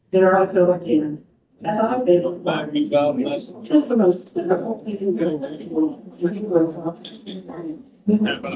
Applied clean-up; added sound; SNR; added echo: neural mask model DeepFilterNet 3.